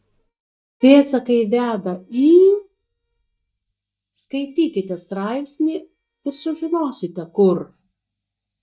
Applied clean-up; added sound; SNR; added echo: neural mask model DeepFilterNet 3.